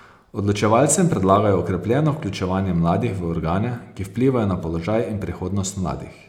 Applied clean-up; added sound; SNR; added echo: none; none; none; none.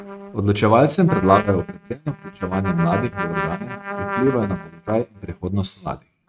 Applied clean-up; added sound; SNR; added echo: neural mask model RNNoise.